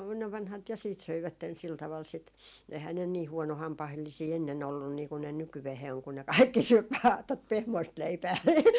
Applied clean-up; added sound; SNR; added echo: none; none; none; none.